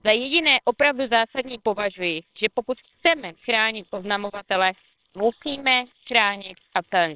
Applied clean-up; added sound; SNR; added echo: neural separator model SepFormer WHAMR!.